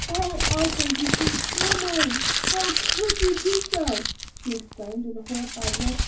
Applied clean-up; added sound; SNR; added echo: none; Crumpling, crinkling; -2 dB; reverberation time 0.4 s.